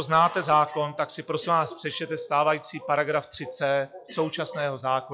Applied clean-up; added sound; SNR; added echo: classical method log-MMSE.